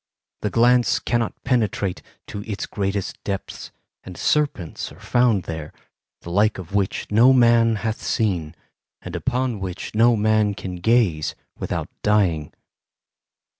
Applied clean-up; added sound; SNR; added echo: none; none; none; none.